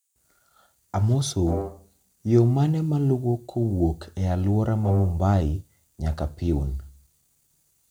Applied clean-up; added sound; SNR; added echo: none; Brass instrument; 12 dB; none.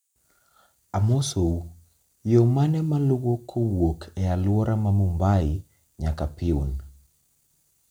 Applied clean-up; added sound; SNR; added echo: none; none; none; none.